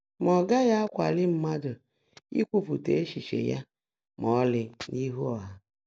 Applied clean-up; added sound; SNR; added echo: none; none; none; none.